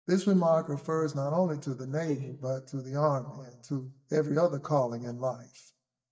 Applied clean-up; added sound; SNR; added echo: neural mask model DeepFilterNet 3.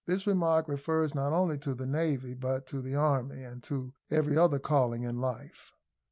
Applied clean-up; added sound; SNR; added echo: none; none; none; none.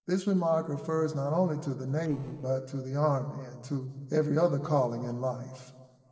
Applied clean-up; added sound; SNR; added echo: neural separator model SepFormer DNS4.